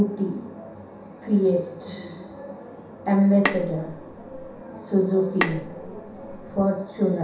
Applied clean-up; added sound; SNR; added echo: none; Bowed string instrument; 7 dB; reverberation time 0.7 s.